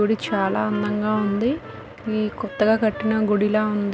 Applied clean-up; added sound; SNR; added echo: none; Wind instrument, woodwind instrument; 16 dB; none.